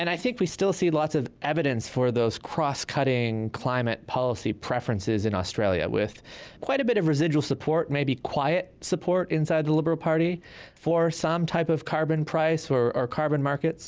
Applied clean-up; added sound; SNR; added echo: none; none; none; none.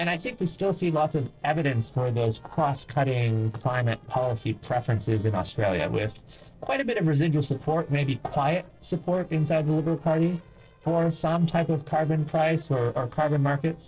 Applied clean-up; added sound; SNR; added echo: neural separator model SepFormer DNS4.